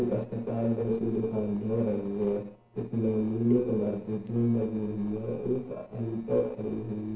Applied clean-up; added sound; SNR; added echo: neural separator model SepFormer DNS4.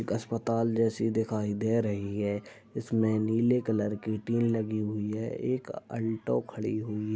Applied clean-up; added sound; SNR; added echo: none; none; none; none.